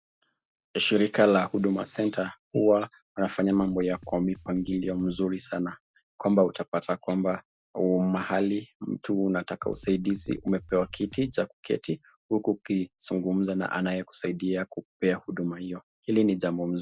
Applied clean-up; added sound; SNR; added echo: none; Drum kit; 20 dB; none.